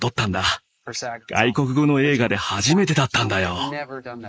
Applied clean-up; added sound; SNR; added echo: neural mask model Resemble Enhance denoiser.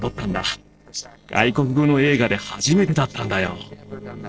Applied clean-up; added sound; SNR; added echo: neural separator model SepFormer DNS4.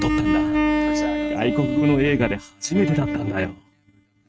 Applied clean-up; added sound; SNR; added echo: neural mask model RNNoise.